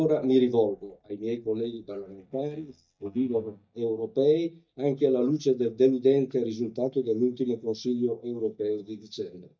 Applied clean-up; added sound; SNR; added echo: neural mask model DeepFilterNet 3.